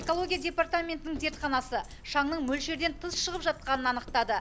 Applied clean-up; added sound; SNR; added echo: none; Coin (dropping); 16 dB; none.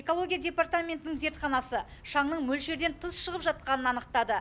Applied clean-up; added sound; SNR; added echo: none; none; none; none.